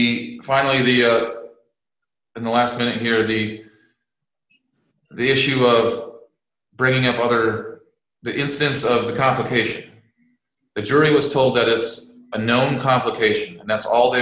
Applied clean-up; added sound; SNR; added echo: none; none; none; none.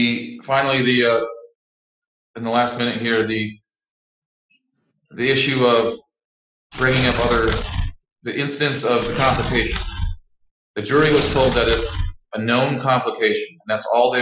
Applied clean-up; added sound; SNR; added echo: classical method Wiener filter.